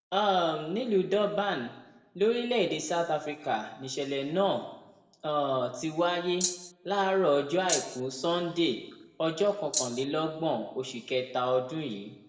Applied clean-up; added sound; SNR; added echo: none; Rattle (instrument); 2 dB; reverberation time 0.8 s.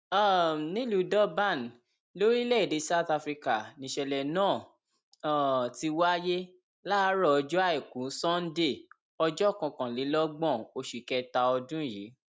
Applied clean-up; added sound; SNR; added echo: none; none; none; none.